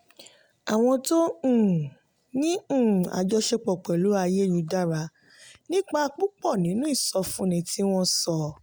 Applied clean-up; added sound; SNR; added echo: none; none; none; none.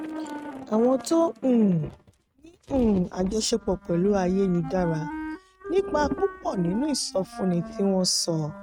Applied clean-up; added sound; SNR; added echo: neural mask model RNNoise.